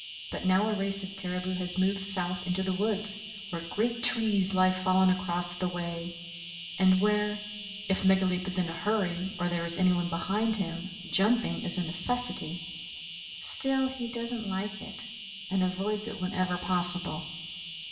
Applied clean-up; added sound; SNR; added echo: none; Insect; 12 dB; reverberation time 1.4 s.